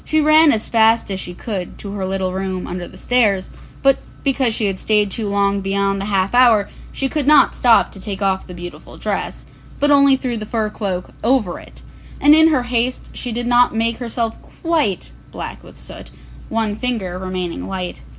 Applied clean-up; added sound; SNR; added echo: none; none; none; none.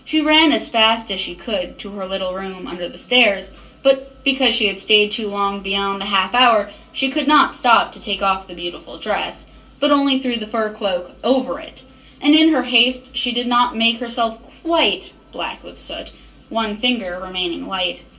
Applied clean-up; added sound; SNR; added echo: none; none; none; reverberation time 0.2 s.